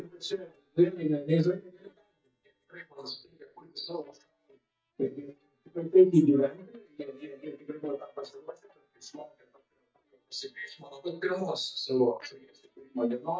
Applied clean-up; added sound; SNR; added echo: neural mask model DeepFilterNet 3.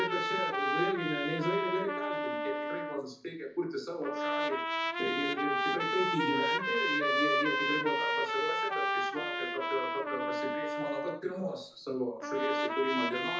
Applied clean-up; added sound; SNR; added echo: none; Trumpet; -3 dB; reverberation time 0.5 s.